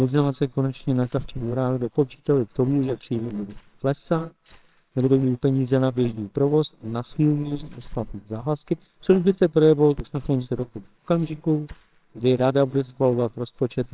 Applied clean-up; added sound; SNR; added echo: neural separator model SepFormer WHAMR!.